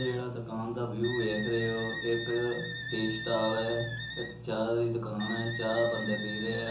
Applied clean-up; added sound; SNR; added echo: none; Wind instrument, woodwind instrument; 8 dB; reverberation time 0.7 s.